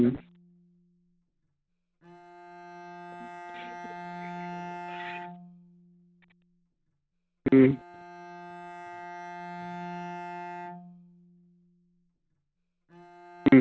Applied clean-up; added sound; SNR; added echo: none; Bowed string instrument; 12 dB; none.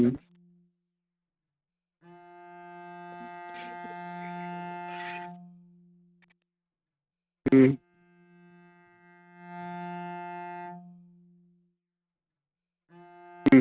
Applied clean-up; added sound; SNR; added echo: neural mask model RNNoise.